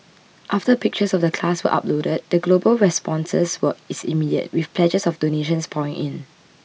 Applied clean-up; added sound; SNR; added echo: none; none; none; none.